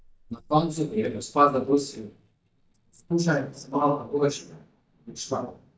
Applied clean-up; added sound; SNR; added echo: neural mask model DeepFilterNet 3.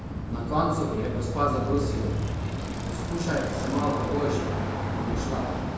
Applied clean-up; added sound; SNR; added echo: none; Bicycle; 0 dB; reverberation time 1.1 s.